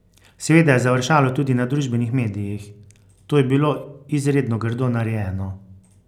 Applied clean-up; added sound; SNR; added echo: none; none; none; none.